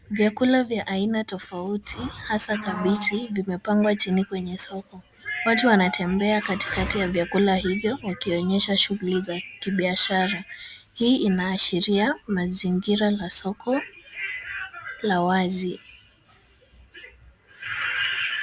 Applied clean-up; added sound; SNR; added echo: none; none; none; none.